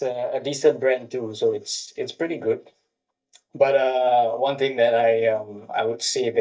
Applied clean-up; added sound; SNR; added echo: neural mask model DeepFilterNet 3.